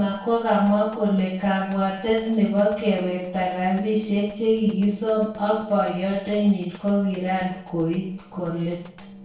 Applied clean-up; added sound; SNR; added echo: neural separator model SepFormer DNS4.